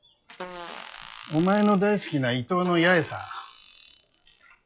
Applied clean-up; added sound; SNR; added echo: classical method log-MMSE.